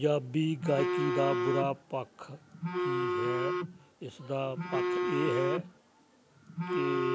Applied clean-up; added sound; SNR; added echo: none; Telephone; 0 dB; none.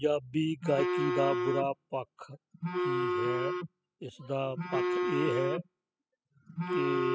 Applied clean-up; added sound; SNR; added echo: classical method spectral subtraction.